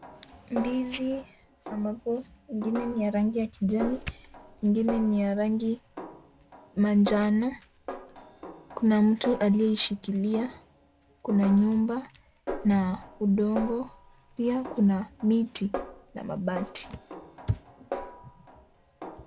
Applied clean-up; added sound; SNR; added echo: none; Snare drum; 14 dB; none.